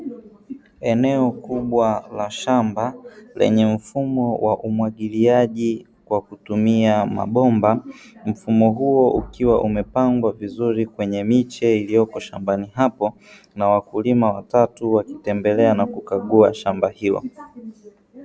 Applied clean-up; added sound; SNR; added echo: none; none; none; none.